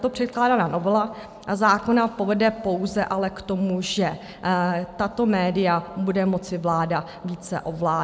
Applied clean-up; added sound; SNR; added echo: none; none; none; none.